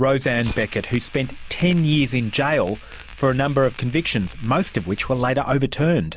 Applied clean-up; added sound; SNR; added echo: none; Fire; 16 dB; none.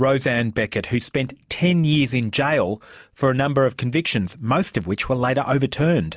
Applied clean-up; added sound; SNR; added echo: none; none; none; none.